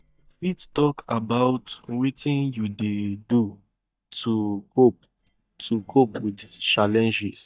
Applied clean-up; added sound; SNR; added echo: neural mask model DeepFilterNet 3.